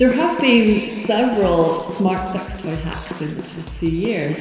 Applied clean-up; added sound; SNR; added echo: none; Drum kit; 14 dB; reverberation time 2.2 s.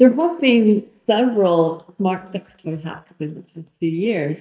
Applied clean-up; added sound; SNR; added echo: neural mask model DeepFilterNet 3.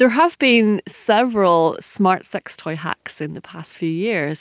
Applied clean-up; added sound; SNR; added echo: none; none; none; none.